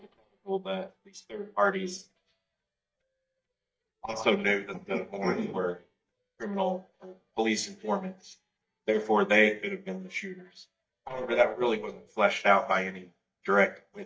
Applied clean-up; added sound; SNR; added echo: neural mask model DeepFilterNet 3.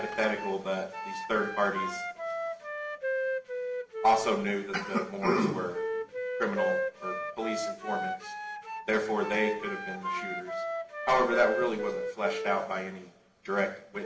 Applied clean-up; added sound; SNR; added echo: none; Wind instrument, woodwind instrument; 4 dB; reverberation time 1.5 s.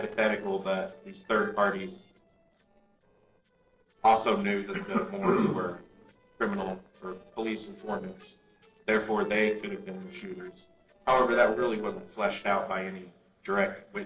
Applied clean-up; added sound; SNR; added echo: neural separator model SepFormer DNS4.